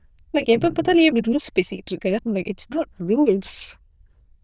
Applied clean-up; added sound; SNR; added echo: neural diffusion model UNIVERSE++.